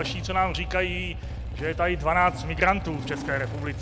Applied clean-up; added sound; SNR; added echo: none; Engine starting / Motorcycle; 6 dB; none.